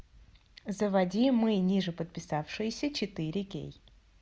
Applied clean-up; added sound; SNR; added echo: none; none; none; none.